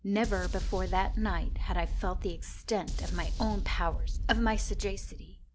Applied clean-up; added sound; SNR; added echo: none; Boom; -2 dB; none.